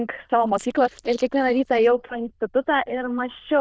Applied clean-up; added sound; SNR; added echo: neural diffusion model UNIVERSE++.